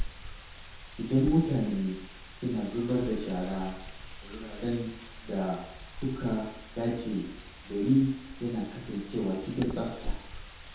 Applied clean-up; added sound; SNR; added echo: none; Wind; 10 dB; reverberation time 0.8 s.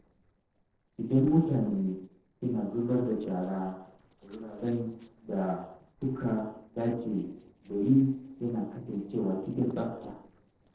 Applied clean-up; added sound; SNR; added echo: neural separator model SepFormer DNS4.